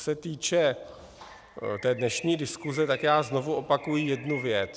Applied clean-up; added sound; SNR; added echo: none; Bird; 15 dB; none.